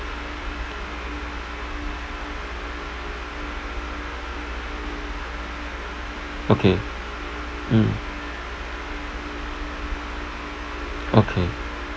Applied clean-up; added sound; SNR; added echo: none; none; none; none.